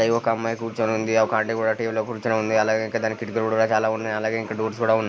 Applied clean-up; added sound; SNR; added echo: none; none; none; none.